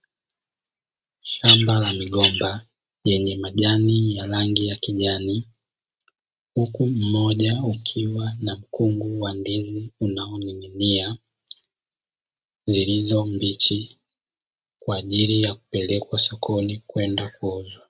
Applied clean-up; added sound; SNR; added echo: neural mask model RNNoise.